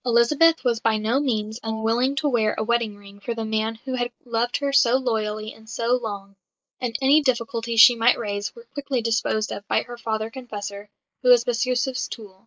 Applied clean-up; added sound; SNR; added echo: neural mask model Resemble Enhance denoiser.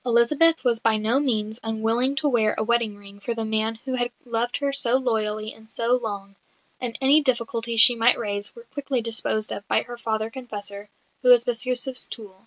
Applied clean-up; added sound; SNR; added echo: none; none; none; none.